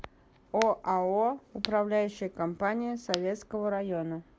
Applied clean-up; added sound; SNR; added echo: none; Crack; 13 dB; none.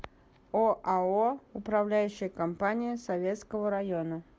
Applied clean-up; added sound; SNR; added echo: none; none; none; none.